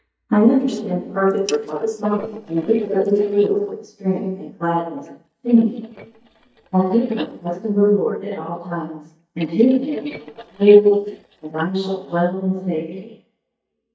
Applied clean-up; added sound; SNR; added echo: neural mask model DeepFilterNet 3.